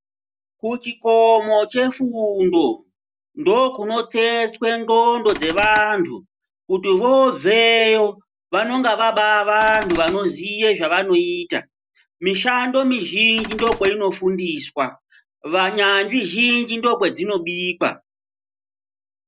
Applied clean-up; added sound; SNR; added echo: none; Cupboard open or close / Door; 11 dB; none.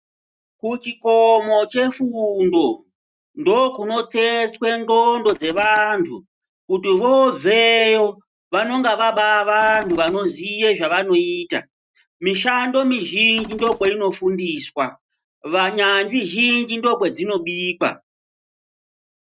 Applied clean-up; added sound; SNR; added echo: neural mask model RNNoise.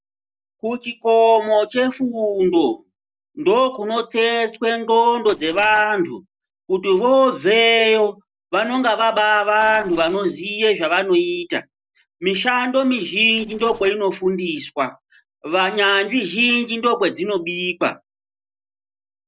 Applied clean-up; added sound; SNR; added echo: neural separator model SepFormer DNS4.